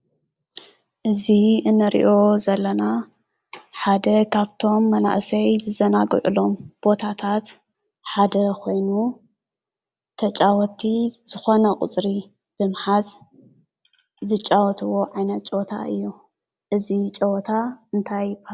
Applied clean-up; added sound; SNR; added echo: none; none; none; none.